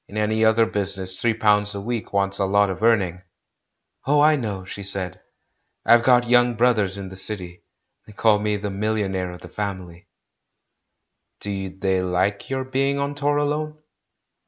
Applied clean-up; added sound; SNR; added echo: none; none; none; none.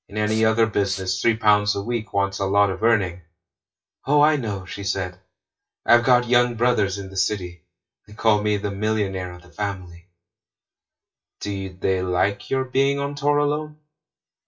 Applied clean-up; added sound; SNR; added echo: classical method WPE with log-MMSE.